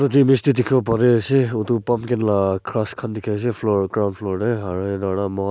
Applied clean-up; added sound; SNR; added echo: none; none; none; none.